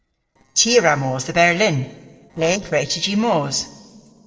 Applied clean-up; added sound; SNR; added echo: neural separator model SepFormer DNS4.